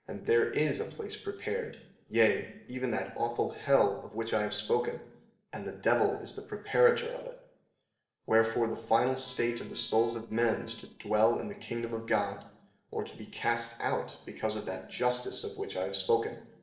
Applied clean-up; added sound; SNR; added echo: neural separator model SepFormer DNS4.